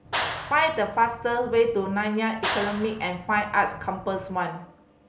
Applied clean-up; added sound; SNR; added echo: none; Clapping; 9 dB; none.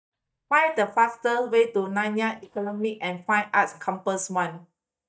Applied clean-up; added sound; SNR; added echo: neural mask model DeepFilterNet 3.